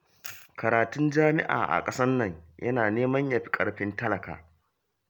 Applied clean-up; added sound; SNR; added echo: none; none; none; none.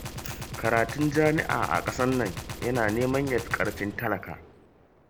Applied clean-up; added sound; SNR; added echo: none; Gunshot, gunfire; 10 dB; none.